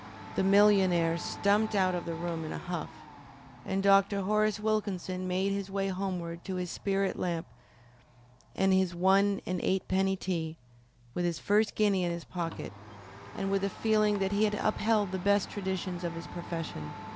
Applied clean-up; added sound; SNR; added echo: none; Domestic sounds, home sounds; 17 dB; none.